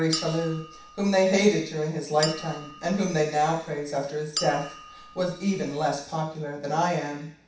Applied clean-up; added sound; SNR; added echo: none; Chink, clink; 13 dB; reverberation time 0.7 s.